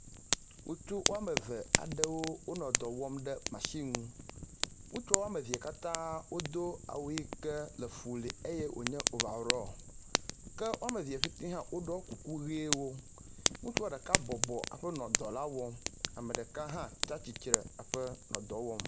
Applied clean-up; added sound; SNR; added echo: none; Fire; -2 dB; none.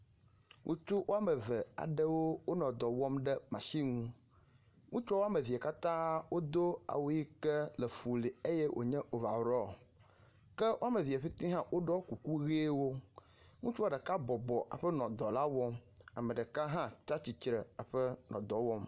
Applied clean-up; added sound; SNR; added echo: none; none; none; none.